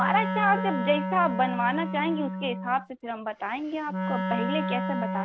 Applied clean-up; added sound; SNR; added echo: none; Wind instrument, woodwind instrument; 3 dB; none.